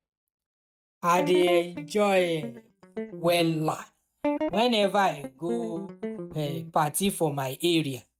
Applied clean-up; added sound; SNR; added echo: neural mask model DeepFilterNet 3.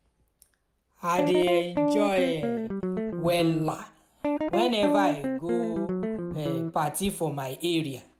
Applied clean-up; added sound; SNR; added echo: none; Guitar; 0 dB; none.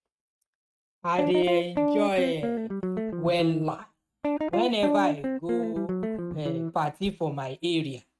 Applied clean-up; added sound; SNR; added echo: neural mask model RNNoise.